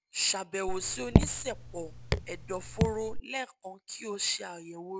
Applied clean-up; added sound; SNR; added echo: none; Raindrop / Drip; -4 dB; none.